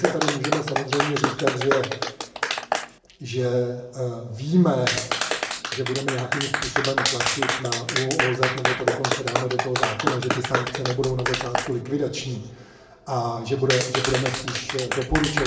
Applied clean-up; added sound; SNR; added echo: none; Clapping; 1 dB; reverberation time 0.7 s.